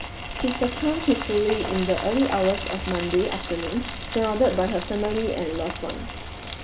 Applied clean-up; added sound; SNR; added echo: none; Frying (food); 2 dB; none.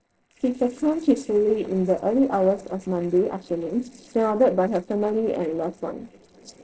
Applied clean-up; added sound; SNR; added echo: neural separator model SepFormer DNS4.